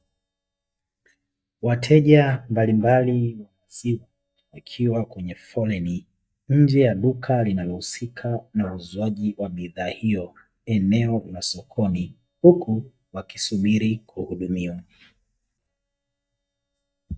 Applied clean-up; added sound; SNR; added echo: neural mask model DeepFilterNet 3.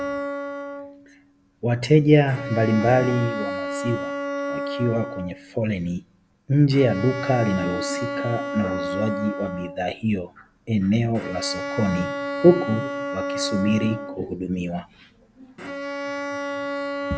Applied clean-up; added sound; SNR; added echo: none; Bowed string instrument; 7 dB; none.